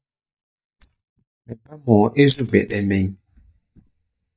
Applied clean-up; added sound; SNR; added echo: neural mask model DeepFilterNet 3.